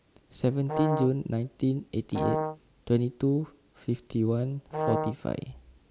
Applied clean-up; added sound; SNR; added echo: none; Brass instrument; 2 dB; none.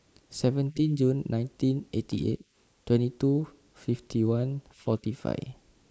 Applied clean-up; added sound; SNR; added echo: neural mask model Resemble Enhance denoiser.